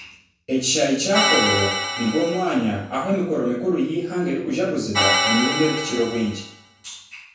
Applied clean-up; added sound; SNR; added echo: none; Organ; 2 dB; reverberation time 0.6 s.